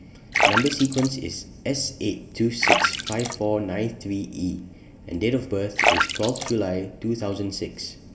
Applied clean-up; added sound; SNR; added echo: none; Splash, splatter; 0 dB; reverberation time 1.6 s.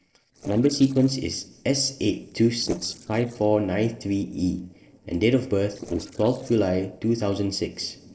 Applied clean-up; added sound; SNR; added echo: neural separator model SepFormer DNS4.